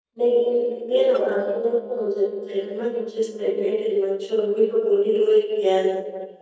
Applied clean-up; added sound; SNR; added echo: neural mask model DeepFilterNet 3.